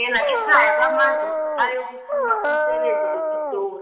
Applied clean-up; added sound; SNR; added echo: none; Dog; -1 dB; reverberation time 2.6 s.